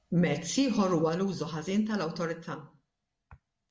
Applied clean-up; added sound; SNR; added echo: none; none; none; none.